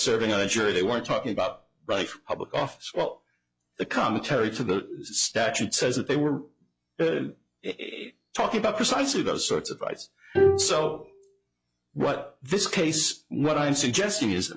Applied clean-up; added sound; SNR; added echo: classical method log-MMSE.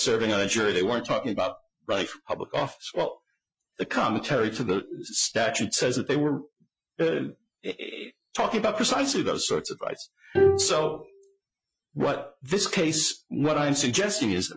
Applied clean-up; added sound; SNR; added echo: classical method Wiener filter.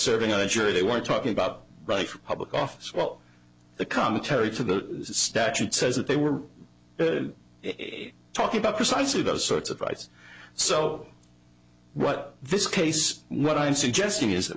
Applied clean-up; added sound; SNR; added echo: none; none; none; none.